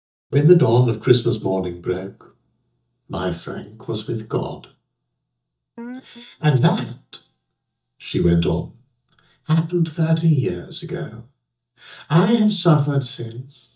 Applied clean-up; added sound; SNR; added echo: neural mask model DeepFilterNet 3.